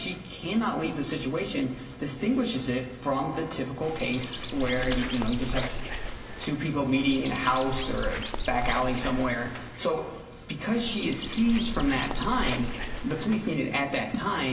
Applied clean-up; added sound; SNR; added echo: none; Bird; 5 dB; reverberation time 1.9 s.